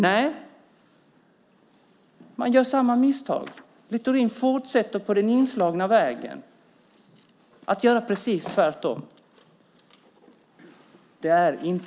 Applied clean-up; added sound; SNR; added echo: none; none; none; none.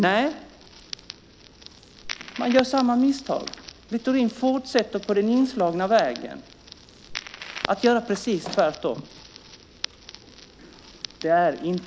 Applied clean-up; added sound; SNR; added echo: none; Crackle; 15 dB; none.